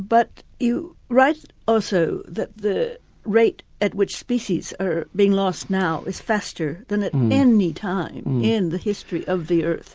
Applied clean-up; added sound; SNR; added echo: none; none; none; none.